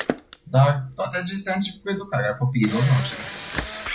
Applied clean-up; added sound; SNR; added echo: none; Camera; 9 dB; none.